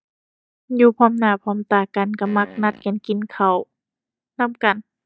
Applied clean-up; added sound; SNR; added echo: neural mask model DeepFilterNet 3.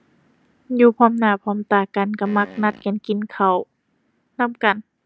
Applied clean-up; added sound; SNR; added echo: none; Fart; 20 dB; none.